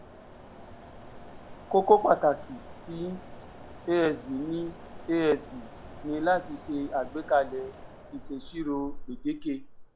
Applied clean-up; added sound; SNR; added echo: none; Mechanisms; 14 dB; none.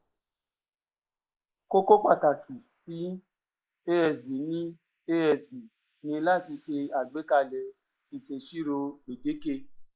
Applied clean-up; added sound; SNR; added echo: neural mask model Resemble Enhance denoiser.